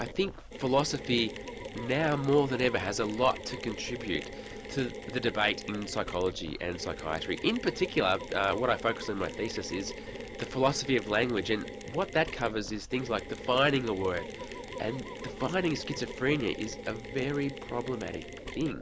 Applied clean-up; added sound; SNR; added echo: none; Mechanisms; 10 dB; none.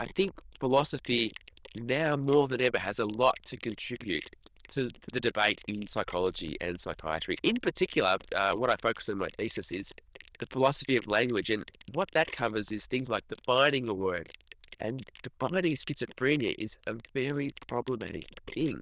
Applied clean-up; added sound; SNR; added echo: neural diffusion model UNIVERSE++.